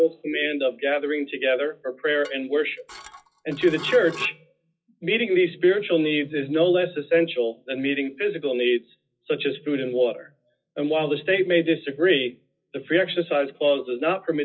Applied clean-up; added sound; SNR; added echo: classical method WPE with log-MMSE.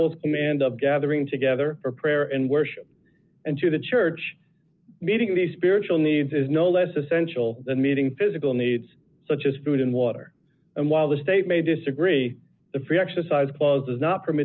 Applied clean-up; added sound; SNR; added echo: none; none; none; none.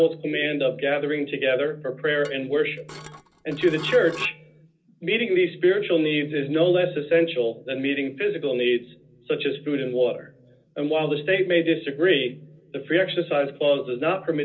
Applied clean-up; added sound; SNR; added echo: none; Dishes, pots, and pans / Glass; 17 dB; reverberation time 0.2 s.